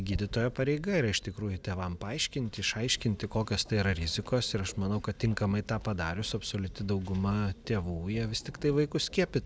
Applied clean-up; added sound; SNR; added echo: none; none; none; none.